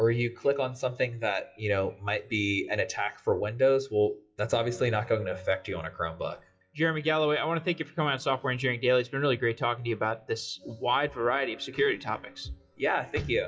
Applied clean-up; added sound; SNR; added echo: classical method WPE with log-MMSE.